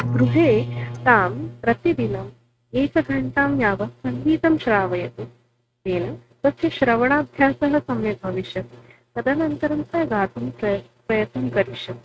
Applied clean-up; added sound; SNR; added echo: neural mask model RNNoise.